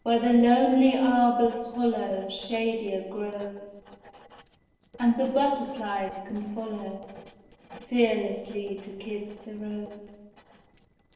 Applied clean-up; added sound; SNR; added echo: neural separator model SepFormer DNS4.